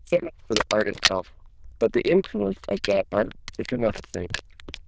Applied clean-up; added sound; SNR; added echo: neural diffusion model UNIVERSE++.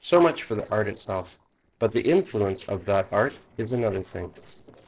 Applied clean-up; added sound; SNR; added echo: neural separator model SepFormer DNS4.